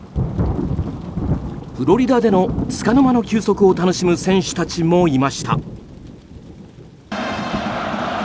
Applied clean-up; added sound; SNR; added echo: none; Thunder / Rain; 7 dB; none.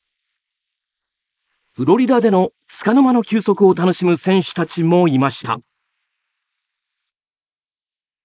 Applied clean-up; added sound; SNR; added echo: neural mask model Resemble Enhance denoiser.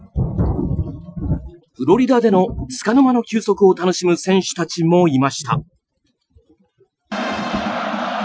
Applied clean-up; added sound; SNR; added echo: classical method Wiener filter.